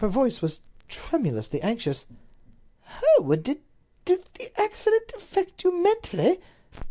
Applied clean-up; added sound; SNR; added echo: none; Crackle; 17 dB; none.